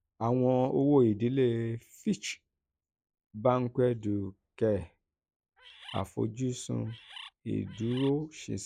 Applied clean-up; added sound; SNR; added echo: neural mask model Resemble Enhance denoiser.